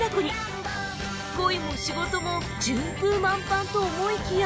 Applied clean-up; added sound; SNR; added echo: none; none; none; none.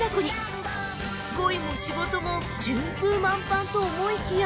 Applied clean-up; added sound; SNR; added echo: none; Trumpet + Drum / Drum kit; 15 dB; none.